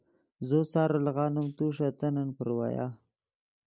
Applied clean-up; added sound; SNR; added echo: none; Tambourine; 18 dB; none.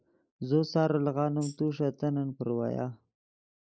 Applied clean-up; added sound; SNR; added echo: neural mask model Resemble Enhance denoiser.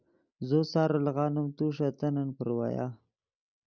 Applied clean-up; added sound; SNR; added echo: none; none; none; none.